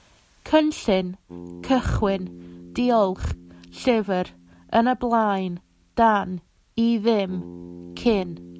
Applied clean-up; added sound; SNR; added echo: none; Bass guitar; 19 dB; none.